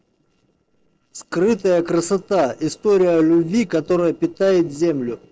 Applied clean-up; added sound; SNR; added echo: neural separator model SepFormer DNS4.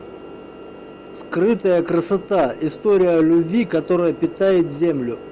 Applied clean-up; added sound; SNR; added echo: none; none; none; none.